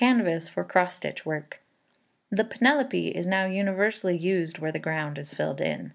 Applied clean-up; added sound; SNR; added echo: none; none; none; none.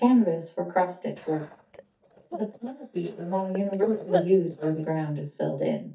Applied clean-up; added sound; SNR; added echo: neural mask model DeepFilterNet 3.